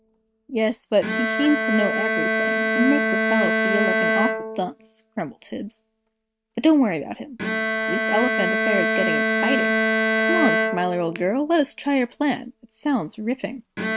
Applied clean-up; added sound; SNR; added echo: neural mask model RNNoise.